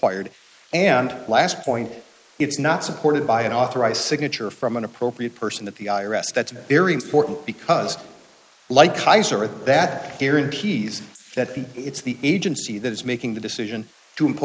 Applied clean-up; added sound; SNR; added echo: neural mask model Resemble Enhance denoiser.